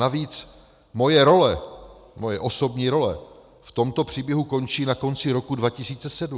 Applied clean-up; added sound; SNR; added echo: none; none; none; none.